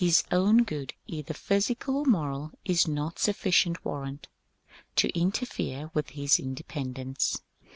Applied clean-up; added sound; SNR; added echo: none; none; none; none.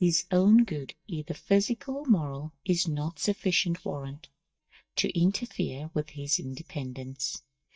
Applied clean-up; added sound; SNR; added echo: neural mask model DeepFilterNet 3.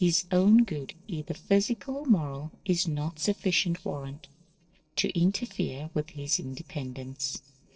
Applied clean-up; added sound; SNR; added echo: neural separator model SepFormer DNS4.